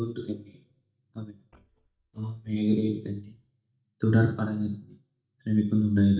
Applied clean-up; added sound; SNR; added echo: neural mask model DeepFilterNet 3.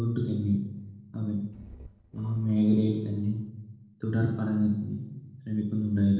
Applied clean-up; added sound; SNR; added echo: neural separator model SepFormer DNS4.